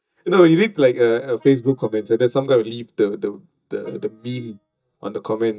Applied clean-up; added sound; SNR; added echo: neural mask model DeepFilterNet 3.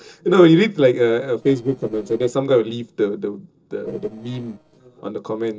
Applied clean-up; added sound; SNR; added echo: neural separator model SepFormer DNS4.